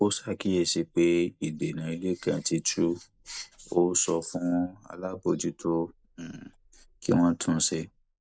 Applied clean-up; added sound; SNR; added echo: neural mask model Resemble Enhance denoiser.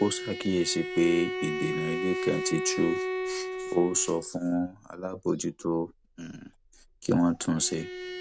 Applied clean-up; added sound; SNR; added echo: none; Bowed string instrument; 6 dB; none.